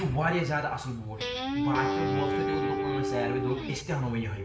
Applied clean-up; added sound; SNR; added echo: none; Guitar; -1 dB; reverberation time 0.9 s.